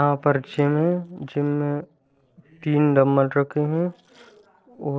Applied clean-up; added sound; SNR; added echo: neural separator model SepFormer DNS4.